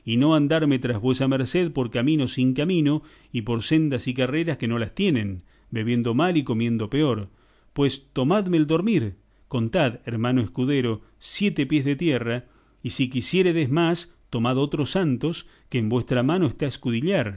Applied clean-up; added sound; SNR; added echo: none; none; none; none.